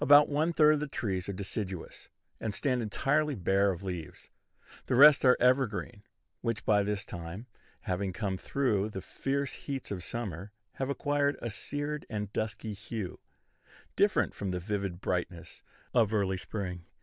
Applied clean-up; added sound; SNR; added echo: none; none; none; none.